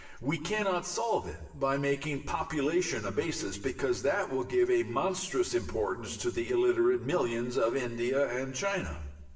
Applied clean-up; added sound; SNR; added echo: none; none; none; reverberation time 0.9 s.